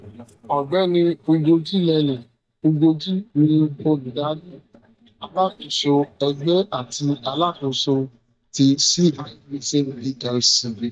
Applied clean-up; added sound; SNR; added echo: neural mask model DeepFilterNet 3.